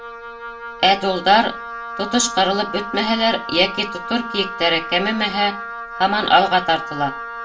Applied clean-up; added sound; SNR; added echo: none; Wind instrument, woodwind instrument; 10 dB; reverberation time 0.3 s.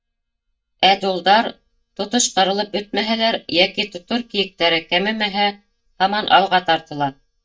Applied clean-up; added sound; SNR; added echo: neural mask model DeepFilterNet 3.